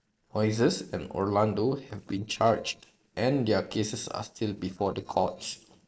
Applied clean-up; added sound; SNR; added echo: neural separator model SepFormer DNS4.